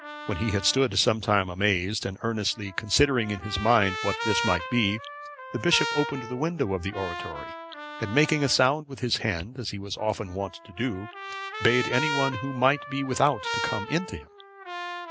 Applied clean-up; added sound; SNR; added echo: none; Trumpet; 9 dB; none.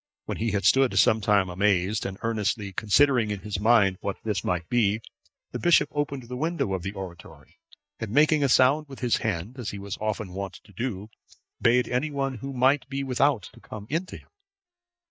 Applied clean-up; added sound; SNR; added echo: neural mask model DeepFilterNet 3.